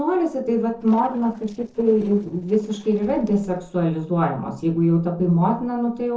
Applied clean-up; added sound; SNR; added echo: neural separator model SepFormer DNS4.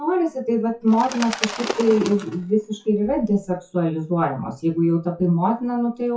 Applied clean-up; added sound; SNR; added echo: classical method WPE with log-MMSE.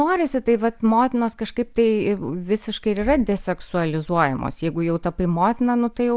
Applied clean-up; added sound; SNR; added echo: none; none; none; none.